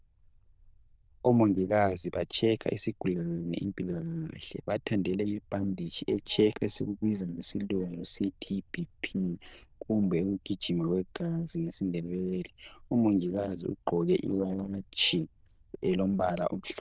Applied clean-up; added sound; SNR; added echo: neural diffusion model UNIVERSE++.